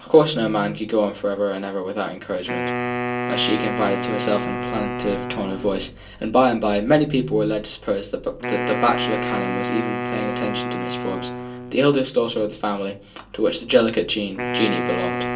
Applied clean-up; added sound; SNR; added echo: none; Wind instrument, woodwind instrument; 6 dB; reverberation time 0.2 s.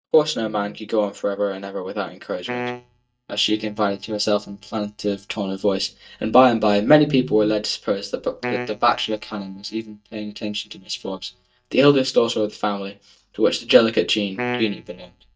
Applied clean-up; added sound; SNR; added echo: neural mask model DeepFilterNet 3.